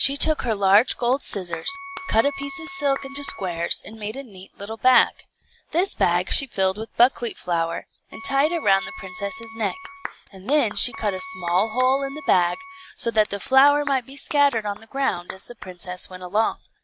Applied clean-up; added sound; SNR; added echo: none; Clapping + Wind instrument, woodwind instrument; 14 dB; none.